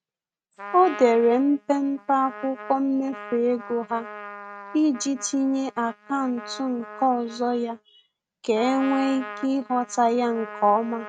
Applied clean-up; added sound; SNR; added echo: neural mask model RNNoise.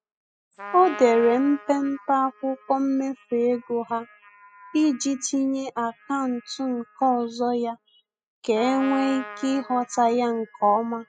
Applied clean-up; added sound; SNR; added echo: classical method spectral subtraction.